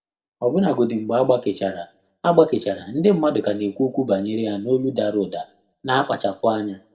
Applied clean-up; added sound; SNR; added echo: none; none; none; reverberation time 0.4 s.